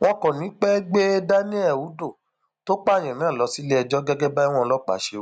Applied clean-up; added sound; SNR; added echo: none; none; none; none.